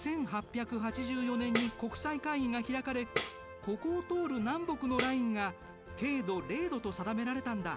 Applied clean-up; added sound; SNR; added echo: none; Tambourine; -4 dB; none.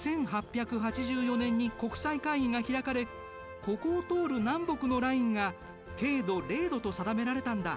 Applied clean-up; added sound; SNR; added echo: none; none; none; none.